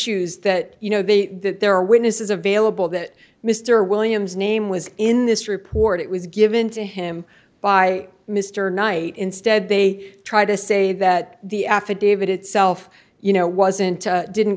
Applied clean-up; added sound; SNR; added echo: none; none; none; none.